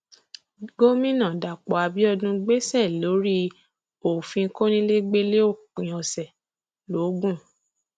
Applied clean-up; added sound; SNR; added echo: none; none; none; none.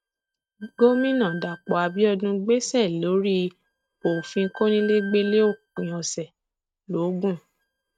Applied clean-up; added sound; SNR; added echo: neural mask model RNNoise.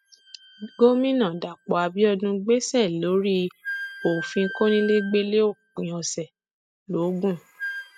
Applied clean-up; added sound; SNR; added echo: classical method spectral subtraction.